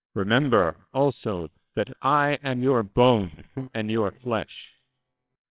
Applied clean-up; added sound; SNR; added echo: neural separator model SepFormer WHAMR!.